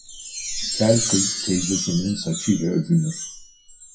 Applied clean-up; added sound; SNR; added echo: classical method WPE with log-MMSE.